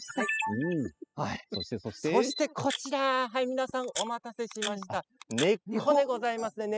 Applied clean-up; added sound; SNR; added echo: classical method spectral subtraction.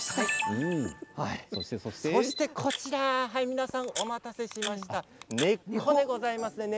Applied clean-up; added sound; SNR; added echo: none; Camera; 9 dB; none.